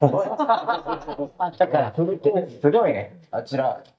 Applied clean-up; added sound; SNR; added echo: neural mask model DeepFilterNet 3.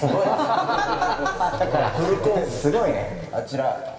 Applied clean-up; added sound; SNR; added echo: none; Engine; 18 dB; reverberation time 2.2 s.